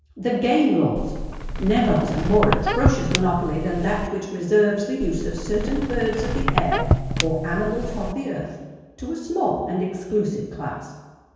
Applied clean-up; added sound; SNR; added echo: none; Squeak; 1 dB; reverberation time 1.2 s.